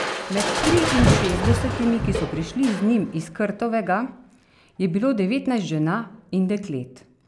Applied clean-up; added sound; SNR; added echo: none; Crushing; 3 dB; none.